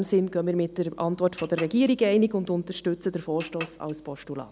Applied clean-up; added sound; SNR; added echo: none; Chink, clink; 18 dB; none.